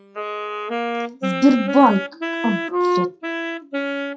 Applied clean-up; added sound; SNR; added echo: classical method WPE with log-MMSE.